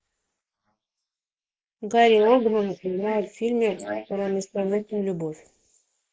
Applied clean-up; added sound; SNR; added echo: neural mask model Resemble Enhance denoiser.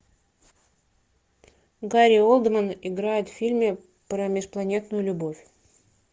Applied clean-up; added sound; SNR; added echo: none; none; none; none.